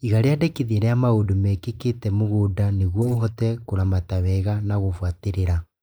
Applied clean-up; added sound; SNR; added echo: neural mask model Resemble Enhance denoiser.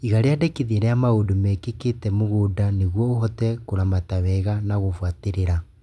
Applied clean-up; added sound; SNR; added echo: none; none; none; none.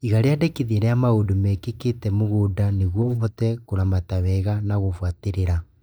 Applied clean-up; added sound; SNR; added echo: neural mask model DeepFilterNet 3.